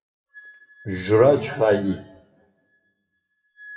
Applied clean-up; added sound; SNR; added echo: classical method WPE with log-MMSE.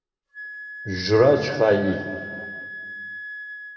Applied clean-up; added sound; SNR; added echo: none; Wind instrument, woodwind instrument; 12 dB; reverberation time 2.2 s.